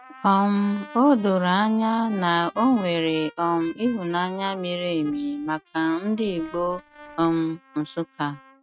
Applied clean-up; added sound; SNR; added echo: neural mask model RNNoise.